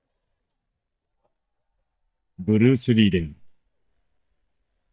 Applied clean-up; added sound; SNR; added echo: neural mask model DeepFilterNet 3.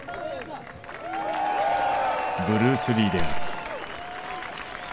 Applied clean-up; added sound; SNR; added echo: none; Gunshot, gunfire; 6 dB; none.